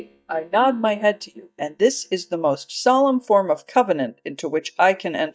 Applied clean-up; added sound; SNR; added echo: neural mask model DeepFilterNet 3.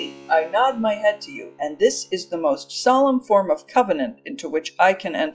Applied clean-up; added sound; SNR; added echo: classical method log-MMSE.